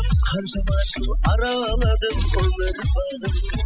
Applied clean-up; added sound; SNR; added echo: classical method spectral subtraction.